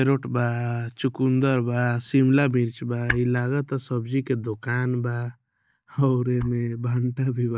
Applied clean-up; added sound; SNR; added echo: neural mask model DeepFilterNet 3.